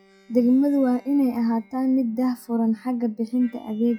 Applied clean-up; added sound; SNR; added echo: classical method log-MMSE.